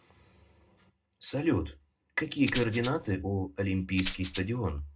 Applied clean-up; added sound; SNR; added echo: none; Rattle (instrument); -4 dB; reverberation time 0.2 s.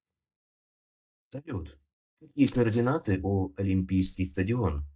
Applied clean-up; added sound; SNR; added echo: neural mask model DeepFilterNet 3.